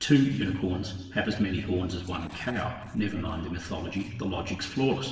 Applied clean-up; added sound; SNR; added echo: neural separator model SepFormer DNS4.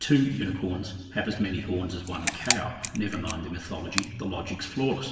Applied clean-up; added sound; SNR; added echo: none; Camera; 5 dB; reverberation time 1.4 s.